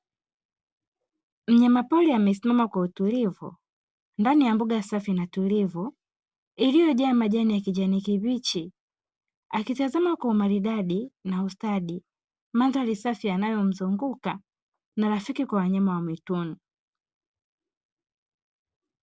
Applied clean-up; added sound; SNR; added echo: none; none; none; none.